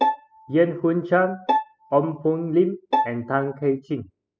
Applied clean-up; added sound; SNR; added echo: classical method spectral subtraction.